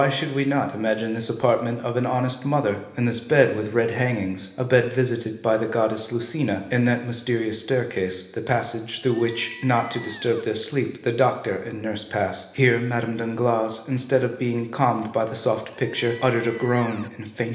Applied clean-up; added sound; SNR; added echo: none; Squeak; 17 dB; reverberation time 1.0 s.